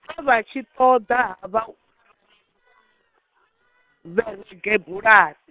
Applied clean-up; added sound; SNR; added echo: neural separator model SepFormer WHAM!.